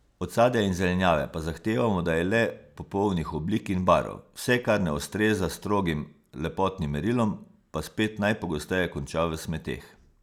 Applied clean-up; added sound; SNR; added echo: none; none; none; none.